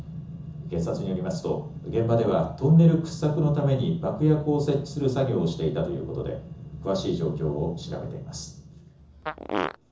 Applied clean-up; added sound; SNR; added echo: none; Fart; 8 dB; reverberation time 0.6 s.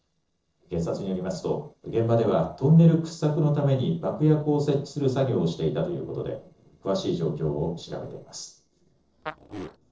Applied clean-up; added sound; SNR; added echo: neural separator model SepFormer DNS4.